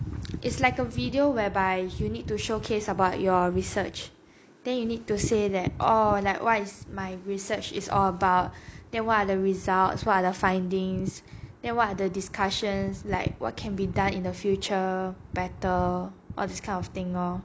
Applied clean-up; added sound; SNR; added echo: none; none; none; none.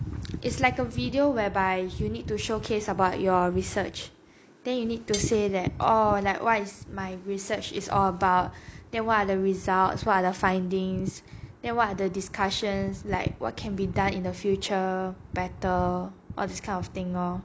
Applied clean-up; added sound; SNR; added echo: none; Cutlery, silverware; 15 dB; none.